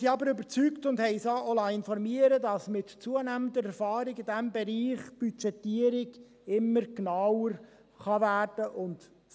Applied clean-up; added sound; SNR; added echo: none; none; none; none.